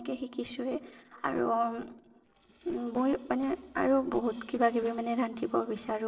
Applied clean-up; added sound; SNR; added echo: neural separator model SepFormer DNS4.